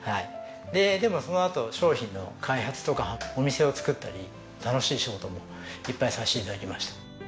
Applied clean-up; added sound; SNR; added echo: none; none; none; none.